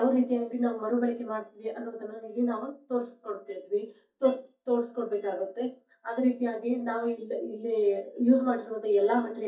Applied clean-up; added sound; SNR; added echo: neural mask model DeepFilterNet 3.